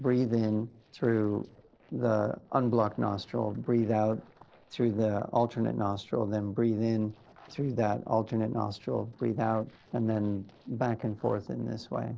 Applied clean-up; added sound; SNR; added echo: neural separator model SepFormer DNS4.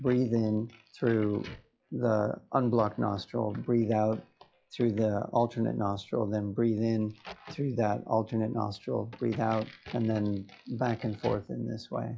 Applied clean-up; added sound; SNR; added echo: classical method log-MMSE.